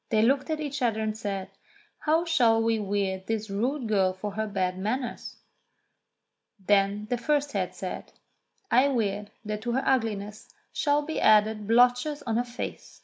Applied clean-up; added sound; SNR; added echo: none; none; none; none.